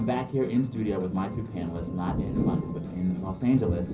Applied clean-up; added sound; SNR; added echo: none; Thunder; 6 dB; reverberation time 0.5 s.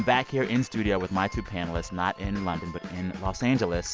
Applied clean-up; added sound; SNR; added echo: none; none; none; none.